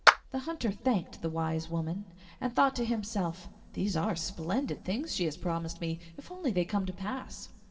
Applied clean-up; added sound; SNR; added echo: none; Clapping; -3 dB; reverberation time 1.2 s.